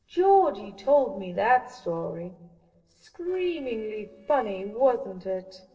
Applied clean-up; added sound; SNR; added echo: neural separator model SepFormer DNS4.